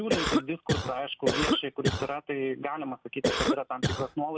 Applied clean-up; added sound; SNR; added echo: none; Cough; -3 dB; none.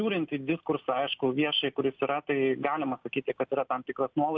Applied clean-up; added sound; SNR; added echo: none; none; none; none.